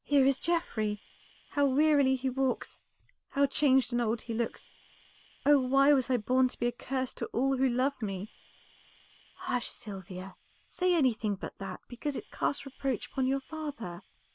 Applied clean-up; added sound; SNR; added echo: neural mask model Resemble Enhance denoiser.